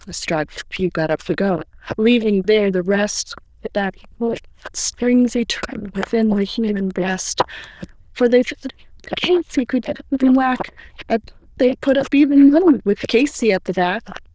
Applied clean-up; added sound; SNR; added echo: neural diffusion model UNIVERSE++.